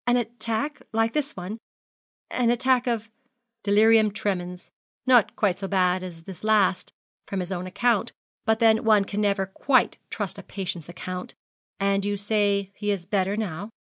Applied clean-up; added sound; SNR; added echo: none; none; none; none.